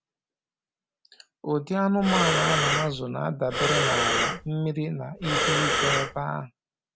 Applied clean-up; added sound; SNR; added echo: none; Breathing; -3 dB; none.